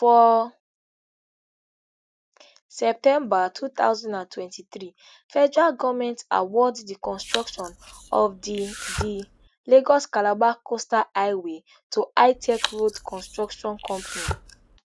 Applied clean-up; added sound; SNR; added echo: none; Domestic sounds, home sounds; 11 dB; none.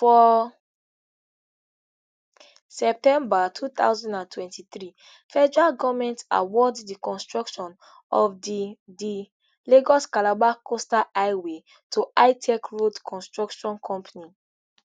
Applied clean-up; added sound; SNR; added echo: none; none; none; none.